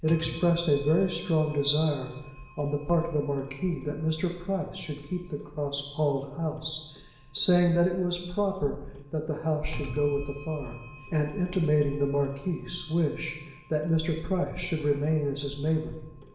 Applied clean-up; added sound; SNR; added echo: none; Clock; 17 dB; reverberation time 1.0 s.